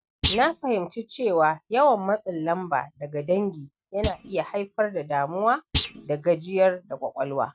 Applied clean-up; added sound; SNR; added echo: neural mask model RNNoise.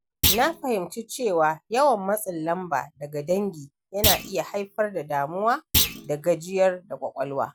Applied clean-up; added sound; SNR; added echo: none; Thump, thud; 3 dB; none.